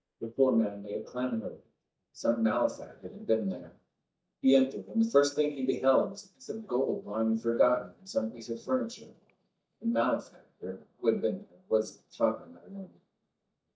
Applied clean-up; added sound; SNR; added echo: neural mask model DeepFilterNet 3.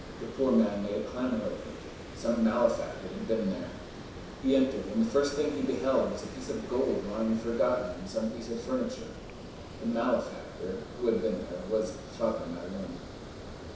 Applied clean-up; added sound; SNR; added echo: none; Water; 12 dB; reverberation time 0.7 s.